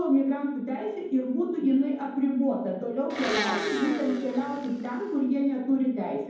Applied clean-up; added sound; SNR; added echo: none; Domestic sounds, home sounds; 8 dB; reverberation time 1.2 s.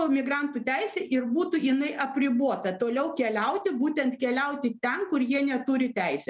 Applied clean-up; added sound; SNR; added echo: none; none; none; none.